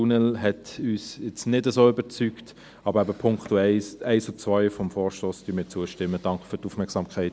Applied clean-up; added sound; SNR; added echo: none; none; none; none.